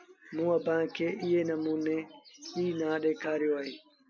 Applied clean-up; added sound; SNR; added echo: none; none; none; none.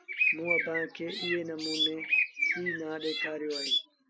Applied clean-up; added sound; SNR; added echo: none; Bird; -5 dB; none.